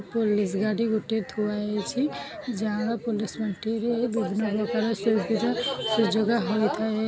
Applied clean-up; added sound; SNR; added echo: none; none; none; none.